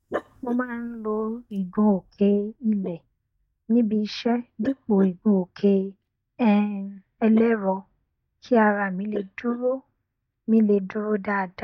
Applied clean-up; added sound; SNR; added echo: neural mask model DeepFilterNet 3.